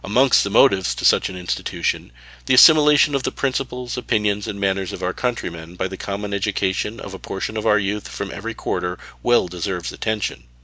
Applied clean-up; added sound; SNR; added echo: none; none; none; none.